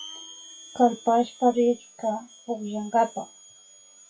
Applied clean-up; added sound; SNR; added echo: classical method WPE with log-MMSE.